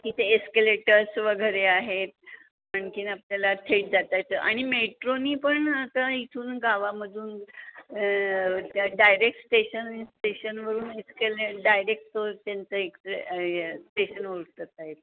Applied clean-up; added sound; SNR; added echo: none; none; none; none.